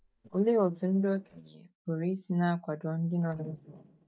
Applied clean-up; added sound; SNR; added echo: neural mask model DeepFilterNet 3.